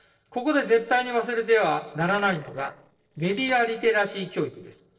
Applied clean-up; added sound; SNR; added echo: neural separator model SepFormer DNS4.